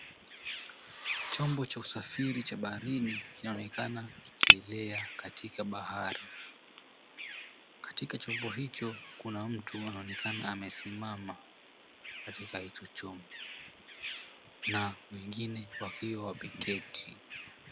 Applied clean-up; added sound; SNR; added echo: none; Bird vocalization, bird call, bird song; -2 dB; none.